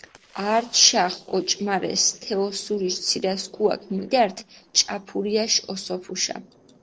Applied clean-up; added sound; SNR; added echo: neural separator model SepFormer DNS4.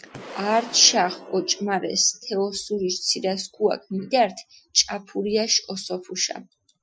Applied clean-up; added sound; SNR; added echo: classical method Wiener filter.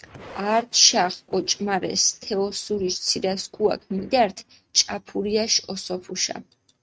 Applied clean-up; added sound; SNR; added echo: neural mask model RNNoise.